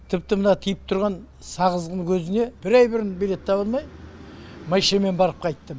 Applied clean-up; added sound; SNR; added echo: none; none; none; none.